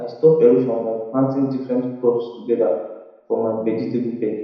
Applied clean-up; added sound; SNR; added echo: none; none; none; reverberation time 1.0 s.